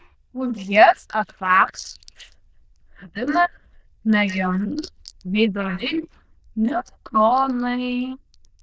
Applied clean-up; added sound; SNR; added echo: neural diffusion model UNIVERSE++.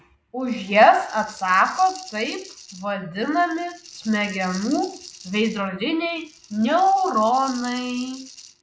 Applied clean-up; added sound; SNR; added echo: none; Rattle (instrument); 20 dB; none.